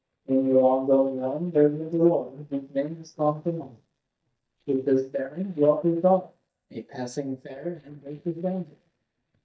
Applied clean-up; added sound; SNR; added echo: neural mask model DeepFilterNet 3.